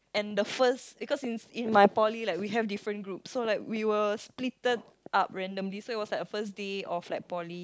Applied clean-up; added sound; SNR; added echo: none; none; none; none.